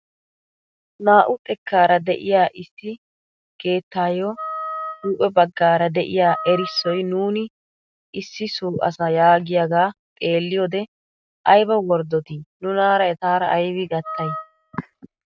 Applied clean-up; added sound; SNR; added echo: neural mask model RNNoise.